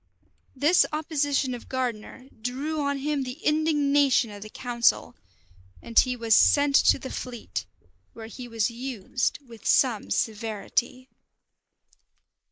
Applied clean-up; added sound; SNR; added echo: neural mask model Resemble Enhance denoiser.